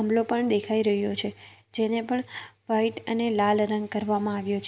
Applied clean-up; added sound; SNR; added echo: none; none; none; none.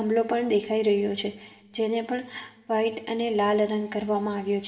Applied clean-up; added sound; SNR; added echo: none; none; none; reverberation time 0.8 s.